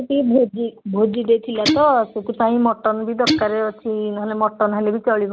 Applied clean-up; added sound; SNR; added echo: none; Guitar; 7 dB; none.